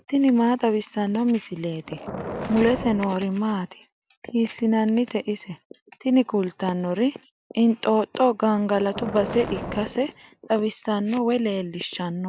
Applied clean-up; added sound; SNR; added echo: none; Boom; 11 dB; none.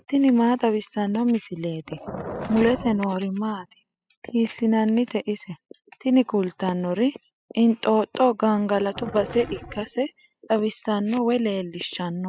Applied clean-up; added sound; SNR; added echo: classical method spectral subtraction.